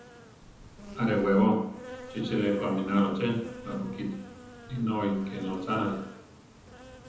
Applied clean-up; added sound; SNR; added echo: none; Insect; 15 dB; reverberation time 1.1 s.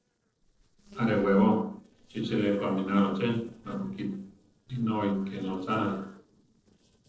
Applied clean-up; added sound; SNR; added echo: neural separator model SepFormer DNS4.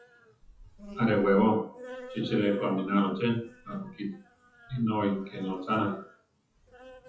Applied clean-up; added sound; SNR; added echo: classical method WPE with log-MMSE.